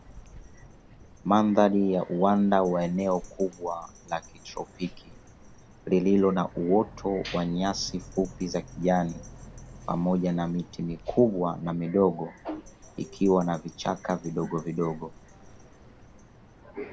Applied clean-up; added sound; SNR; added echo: none; Boat, Water vehicle + Bell; 20 dB; none.